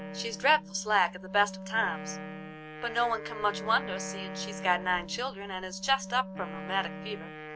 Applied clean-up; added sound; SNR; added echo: none; Wind instrument, woodwind instrument + Wind instrument, woodwind instrument; 10 dB; none.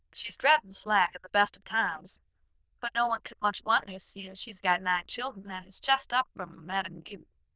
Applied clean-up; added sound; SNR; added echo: neural diffusion model UNIVERSE++.